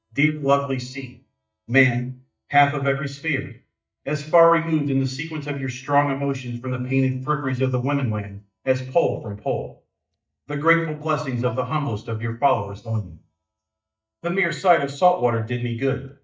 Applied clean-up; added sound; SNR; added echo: neural mask model DeepFilterNet 3.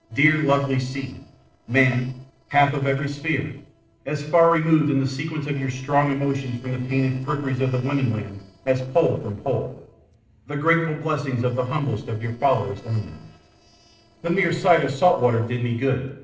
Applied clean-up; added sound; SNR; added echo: neural separator model SepFormer DNS4.